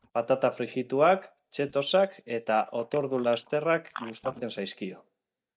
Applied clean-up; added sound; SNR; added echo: neural mask model DeepFilterNet 3.